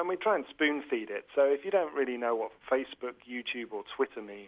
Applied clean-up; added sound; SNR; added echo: none; none; none; none.